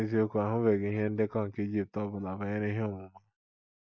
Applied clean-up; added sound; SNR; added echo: neural mask model DeepFilterNet 3.